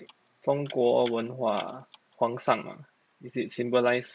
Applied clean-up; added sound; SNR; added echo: none; none; none; none.